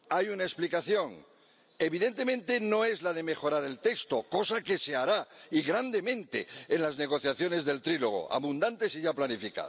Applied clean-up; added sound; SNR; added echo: none; none; none; none.